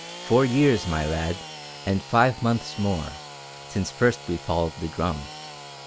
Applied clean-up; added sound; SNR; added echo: none; Sawing / Engine; 14 dB; none.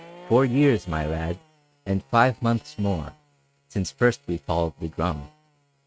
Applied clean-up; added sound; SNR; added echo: neural mask model RNNoise.